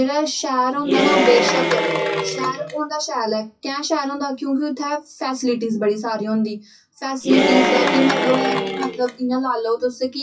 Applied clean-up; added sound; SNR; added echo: classical method WPE with log-MMSE.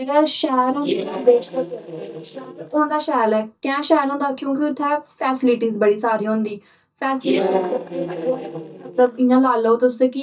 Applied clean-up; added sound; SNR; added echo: neural mask model DeepFilterNet 3.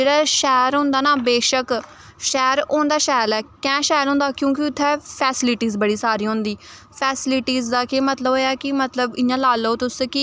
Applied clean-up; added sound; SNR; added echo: none; none; none; none.